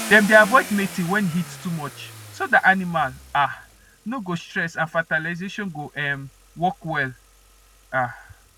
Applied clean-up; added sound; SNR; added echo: none; Car; 17 dB; none.